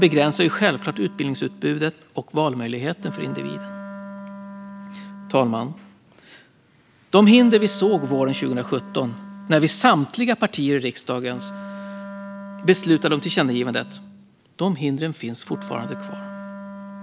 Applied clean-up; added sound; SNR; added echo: none; Wind instrument, woodwind instrument; 15 dB; none.